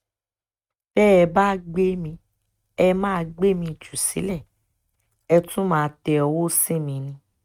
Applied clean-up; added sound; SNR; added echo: neural mask model RNNoise.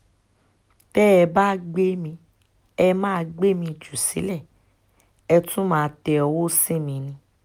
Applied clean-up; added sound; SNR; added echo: none; none; none; none.